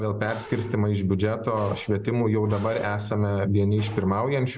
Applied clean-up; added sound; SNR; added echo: none; Bark; 20 dB; none.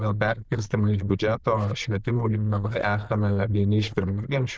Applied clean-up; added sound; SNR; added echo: neural diffusion model UNIVERSE++.